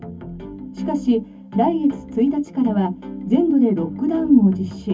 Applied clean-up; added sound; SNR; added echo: none; none; none; reverberation time 0.3 s.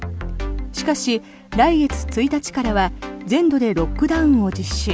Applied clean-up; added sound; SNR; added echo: none; none; none; none.